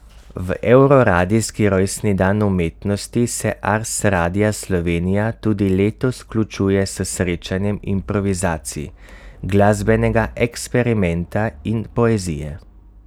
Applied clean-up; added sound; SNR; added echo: none; none; none; none.